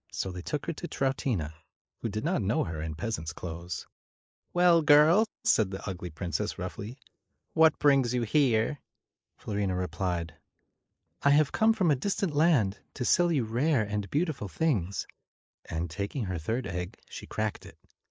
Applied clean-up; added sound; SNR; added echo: neural mask model Resemble Enhance denoiser.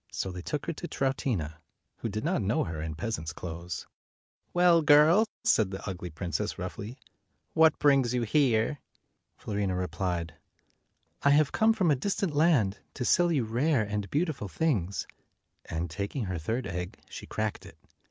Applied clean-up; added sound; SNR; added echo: none; none; none; none.